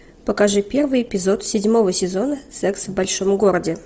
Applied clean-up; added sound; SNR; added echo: none; none; none; none.